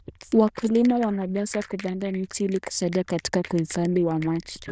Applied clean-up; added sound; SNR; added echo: neural diffusion model UNIVERSE++.